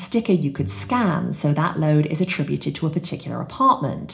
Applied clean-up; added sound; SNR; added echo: none; Bowed string instrument; 20 dB; reverberation time 0.4 s.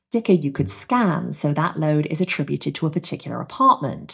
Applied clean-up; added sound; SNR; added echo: neural mask model DeepFilterNet 3.